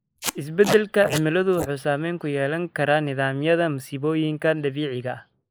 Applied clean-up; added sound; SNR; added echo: neural mask model Resemble Enhance denoiser.